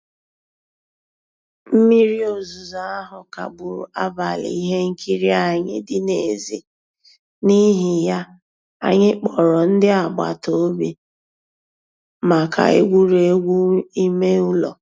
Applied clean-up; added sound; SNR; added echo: none; none; none; none.